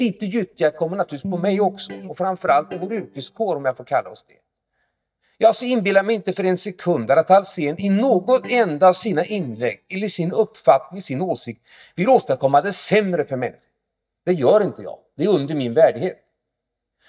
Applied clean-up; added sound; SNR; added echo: neural mask model DeepFilterNet 3.